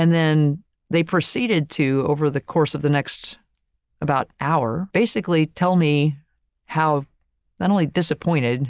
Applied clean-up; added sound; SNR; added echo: none; none; none; none.